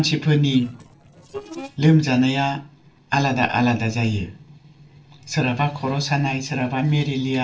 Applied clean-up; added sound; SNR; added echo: neural separator model SepFormer DNS4.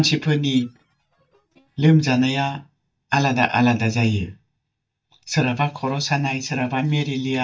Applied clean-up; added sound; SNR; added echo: neural mask model DeepFilterNet 3.